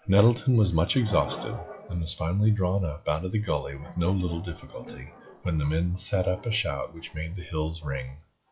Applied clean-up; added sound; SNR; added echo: classical method log-MMSE.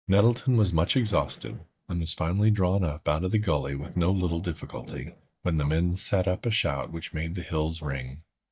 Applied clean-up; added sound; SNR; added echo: neural mask model DeepFilterNet 3.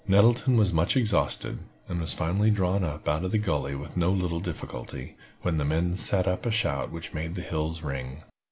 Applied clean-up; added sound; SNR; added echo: none; none; none; none.